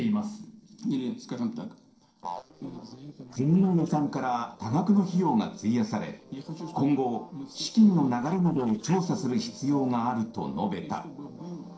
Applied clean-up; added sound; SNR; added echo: neural separator model SepFormer DNS4.